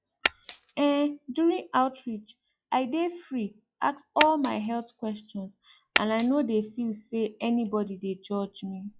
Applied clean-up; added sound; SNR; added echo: classical method log-MMSE.